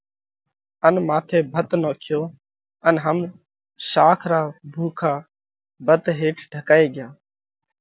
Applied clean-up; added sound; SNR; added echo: none; none; none; none.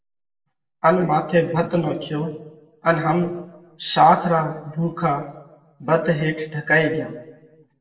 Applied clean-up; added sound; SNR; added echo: none; none; none; reverberation time 0.6 s.